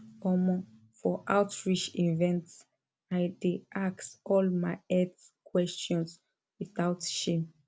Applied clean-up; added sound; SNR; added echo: none; none; none; none.